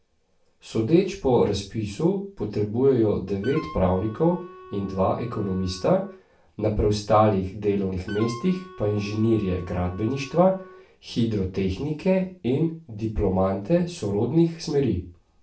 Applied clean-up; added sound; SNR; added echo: none; Wind instrument, woodwind instrument; 19 dB; reverberation time 0.3 s.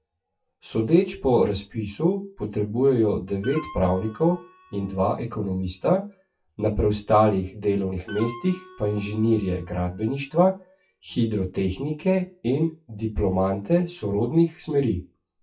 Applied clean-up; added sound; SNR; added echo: classical method WPE with log-MMSE.